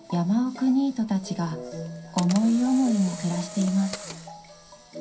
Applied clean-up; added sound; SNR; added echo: none; Camera; 16 dB; reverberation time 0.3 s.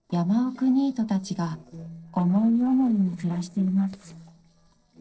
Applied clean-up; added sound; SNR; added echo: neural separator model SepFormer DNS4.